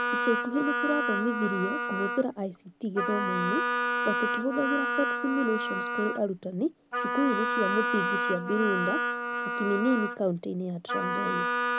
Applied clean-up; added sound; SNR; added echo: none; Wind instrument, woodwind instrument; 0 dB; none.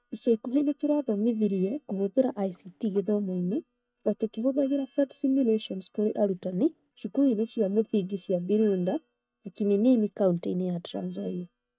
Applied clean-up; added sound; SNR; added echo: neural mask model DeepFilterNet 3.